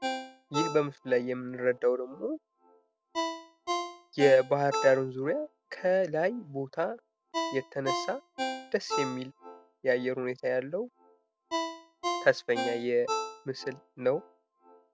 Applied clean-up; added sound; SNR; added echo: none; Ringtone; 7 dB; none.